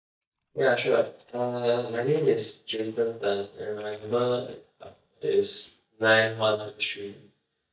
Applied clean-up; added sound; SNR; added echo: neural mask model DeepFilterNet 3.